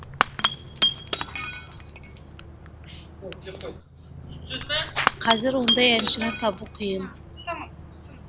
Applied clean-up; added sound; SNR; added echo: none; Shatter / Crushing; 2 dB; none.